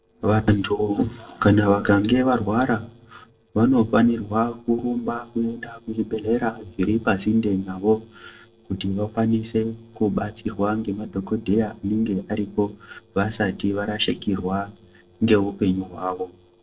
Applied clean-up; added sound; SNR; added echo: neural separator model SepFormer DNS4.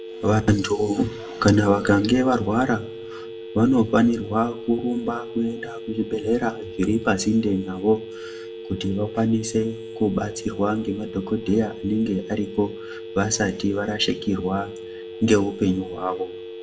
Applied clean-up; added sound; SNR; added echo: none; Telephone; 13 dB; reverberation time 0.4 s.